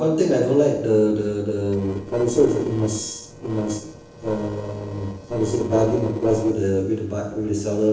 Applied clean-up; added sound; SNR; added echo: neural separator model SepFormer DNS4.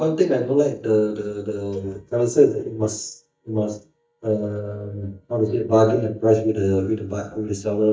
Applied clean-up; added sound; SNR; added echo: neural mask model DeepFilterNet 3.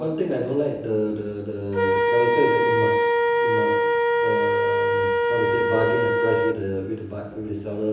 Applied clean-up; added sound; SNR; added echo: none; Wind instrument, woodwind instrument; -4 dB; reverberation time 0.9 s.